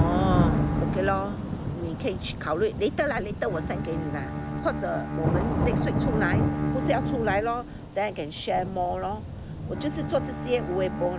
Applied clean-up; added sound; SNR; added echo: none; Bowed string instrument + Thunder / Rain; -1 dB; none.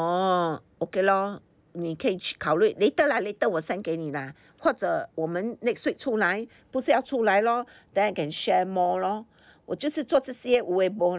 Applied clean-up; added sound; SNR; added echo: none; none; none; none.